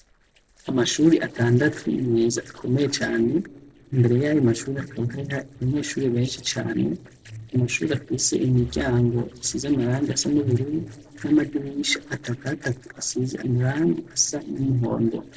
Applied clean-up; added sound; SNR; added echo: neural separator model SepFormer DNS4.